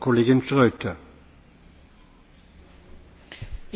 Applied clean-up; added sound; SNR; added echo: none; none; none; none.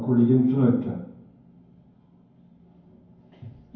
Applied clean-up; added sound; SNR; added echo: none; none; none; reverberation time 0.9 s.